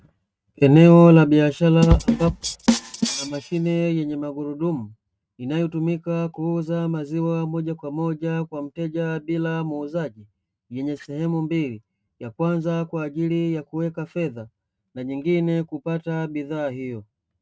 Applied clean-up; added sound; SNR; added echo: neural mask model RNNoise.